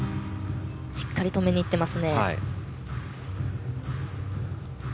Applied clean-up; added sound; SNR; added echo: none; Acoustic guitar; 14 dB; none.